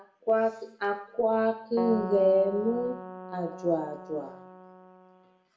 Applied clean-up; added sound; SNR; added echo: none; Keyboard (musical); 11 dB; reverberation time 0.6 s.